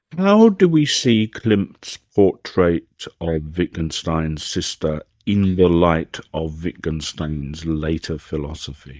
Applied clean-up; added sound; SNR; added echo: neural mask model DeepFilterNet 3.